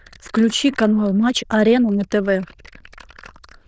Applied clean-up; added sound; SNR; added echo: neural diffusion model UNIVERSE++.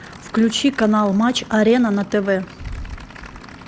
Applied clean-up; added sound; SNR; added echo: none; Idling / Aircraft; 20 dB; none.